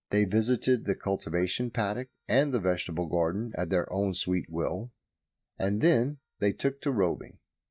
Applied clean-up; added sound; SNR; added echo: neural mask model DeepFilterNet 3.